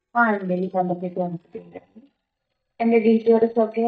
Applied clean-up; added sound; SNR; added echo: neural mask model DeepFilterNet 3.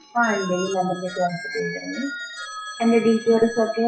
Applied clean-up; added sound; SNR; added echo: classical method WPE with log-MMSE.